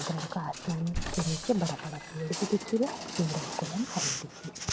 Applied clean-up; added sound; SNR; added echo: none; Walk, footsteps + Slam; 7 dB; none.